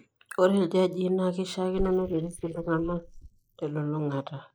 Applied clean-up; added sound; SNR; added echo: neural mask model Resemble Enhance denoiser.